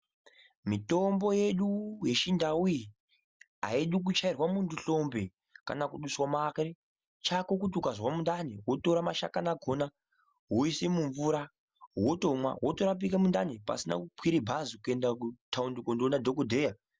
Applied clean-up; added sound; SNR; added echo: none; none; none; none.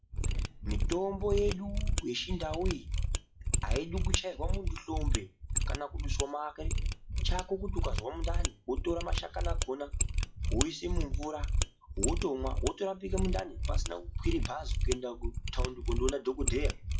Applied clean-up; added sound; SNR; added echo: classical method WPE with log-MMSE.